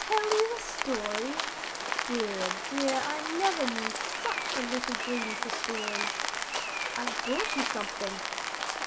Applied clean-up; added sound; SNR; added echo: none; Rain; -1 dB; reverberation time 1.4 s.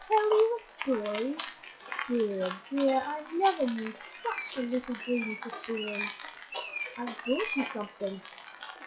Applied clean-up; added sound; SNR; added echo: classical method WPE with log-MMSE.